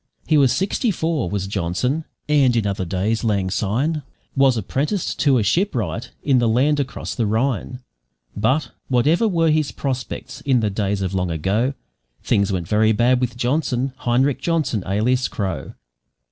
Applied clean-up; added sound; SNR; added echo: none; none; none; none.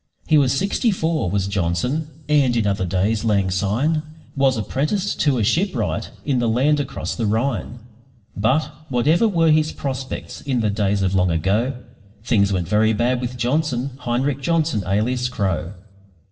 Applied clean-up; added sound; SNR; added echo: none; none; none; reverberation time 0.7 s.